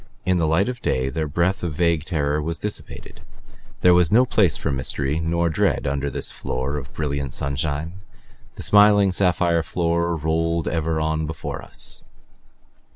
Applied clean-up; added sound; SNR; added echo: none; none; none; none.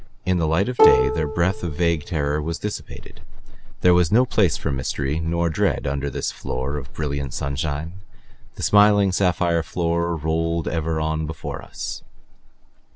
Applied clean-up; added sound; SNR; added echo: none; Plucked string instrument; 1 dB; none.